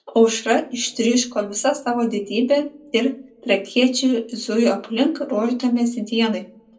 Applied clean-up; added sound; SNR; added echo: none; none; none; reverberation time 0.2 s.